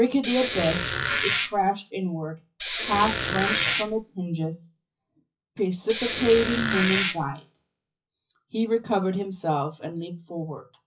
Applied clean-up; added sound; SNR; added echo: classical method WPE with log-MMSE.